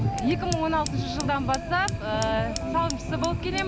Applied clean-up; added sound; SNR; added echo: none; Fire; 8 dB; none.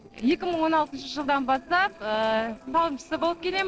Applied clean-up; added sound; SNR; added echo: neural separator model SepFormer DNS4.